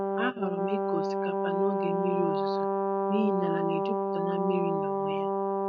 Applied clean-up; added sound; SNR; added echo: neural mask model RNNoise.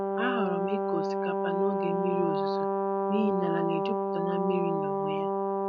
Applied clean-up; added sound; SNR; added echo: none; Brass instrument; -5 dB; none.